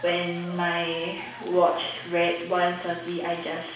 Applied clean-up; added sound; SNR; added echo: none; Applause / Cheering; 18 dB; reverberation time 0.7 s.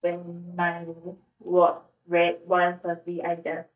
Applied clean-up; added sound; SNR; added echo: neural mask model DeepFilterNet 3.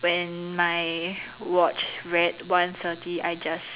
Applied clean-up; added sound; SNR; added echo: none; none; none; none.